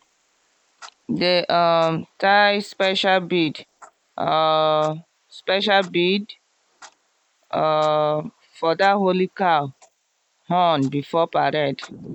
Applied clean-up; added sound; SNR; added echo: neural mask model Resemble Enhance denoiser.